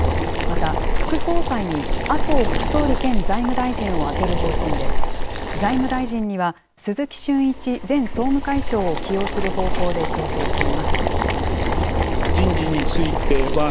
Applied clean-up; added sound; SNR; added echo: none; Boiling; -4 dB; none.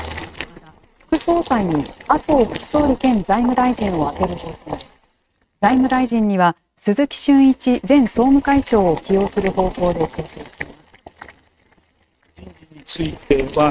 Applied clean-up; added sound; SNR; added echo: neural mask model RNNoise.